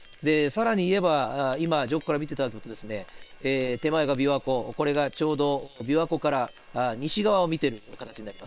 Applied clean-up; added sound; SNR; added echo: neural separator model SepFormer WHAM!.